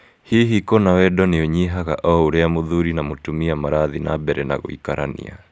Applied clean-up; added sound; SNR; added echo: none; none; none; none.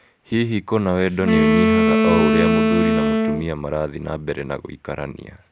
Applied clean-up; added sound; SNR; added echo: none; Wind instrument, woodwind instrument; -5 dB; none.